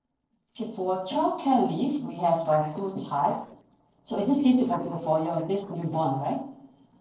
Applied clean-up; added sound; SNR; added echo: neural separator model SepFormer DNS4.